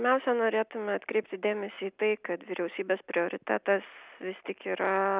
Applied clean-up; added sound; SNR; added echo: none; none; none; none.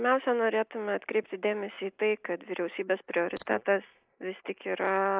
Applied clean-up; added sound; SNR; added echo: neural mask model Resemble Enhance denoiser.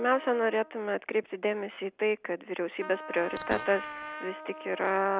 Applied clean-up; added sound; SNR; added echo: none; Fart + Trumpet; 13 dB; none.